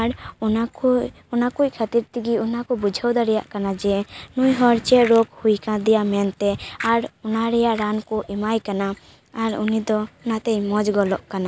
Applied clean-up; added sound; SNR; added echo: none; none; none; none.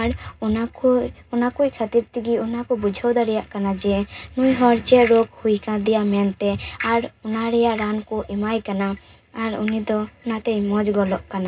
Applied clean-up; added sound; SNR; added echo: none; none; none; reverberation time 0.2 s.